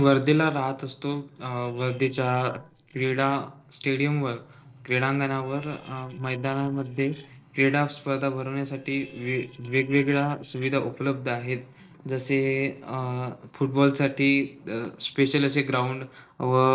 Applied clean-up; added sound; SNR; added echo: neural separator model SepFormer DNS4.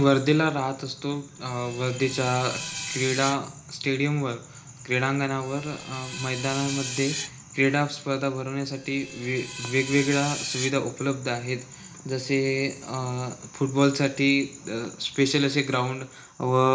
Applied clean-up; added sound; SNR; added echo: none; Screech; 10 dB; reverberation time 0.4 s.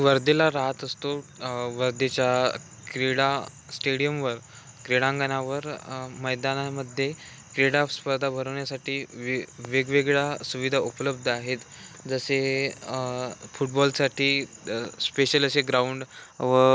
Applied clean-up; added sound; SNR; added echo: none; none; none; none.